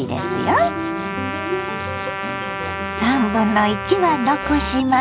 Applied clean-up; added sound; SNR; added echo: none; Trumpet; 7 dB; none.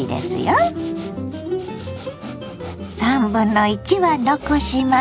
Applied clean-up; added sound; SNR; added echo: none; none; none; none.